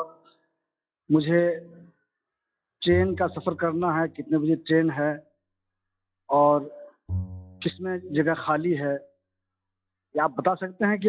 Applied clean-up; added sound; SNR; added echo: classical method log-MMSE.